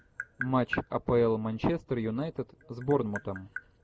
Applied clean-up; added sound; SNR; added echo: none; Tap; 14 dB; none.